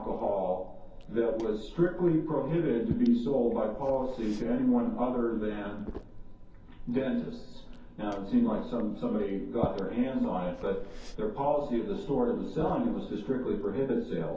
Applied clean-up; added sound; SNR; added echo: none; Liquid; 12 dB; reverberation time 0.6 s.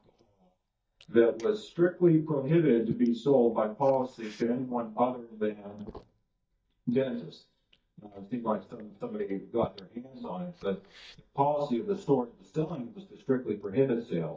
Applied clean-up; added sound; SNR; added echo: neural mask model DeepFilterNet 3.